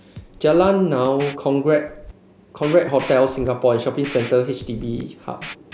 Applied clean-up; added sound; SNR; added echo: none; Scratching (performance technique); 18 dB; none.